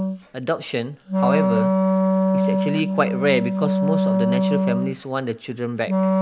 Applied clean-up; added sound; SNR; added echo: none; Wind instrument, woodwind instrument; -4 dB; none.